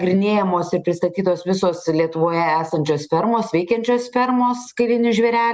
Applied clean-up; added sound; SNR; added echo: none; none; none; none.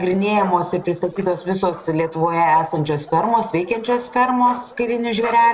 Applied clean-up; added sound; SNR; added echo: neural separator model SepFormer DNS4.